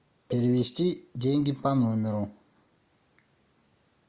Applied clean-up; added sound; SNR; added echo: neural mask model Resemble Enhance denoiser.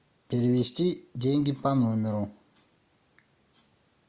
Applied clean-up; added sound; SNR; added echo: none; none; none; none.